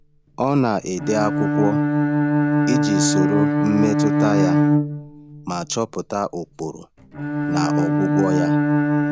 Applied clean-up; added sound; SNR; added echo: none; Bowed string instrument; -5 dB; none.